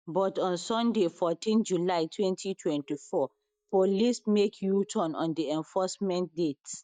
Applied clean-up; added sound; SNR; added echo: neural mask model DeepFilterNet 3.